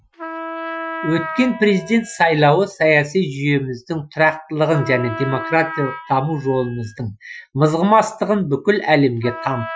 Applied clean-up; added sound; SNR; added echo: classical method Wiener filter.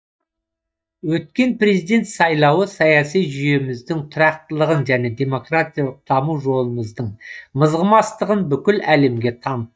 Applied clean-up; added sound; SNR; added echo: neural mask model DeepFilterNet 3.